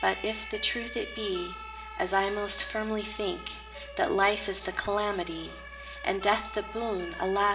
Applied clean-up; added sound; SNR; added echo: none; Siren; 13 dB; reverberation time 2.6 s.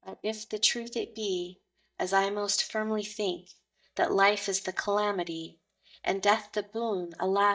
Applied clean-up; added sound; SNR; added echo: neural mask model DeepFilterNet 3.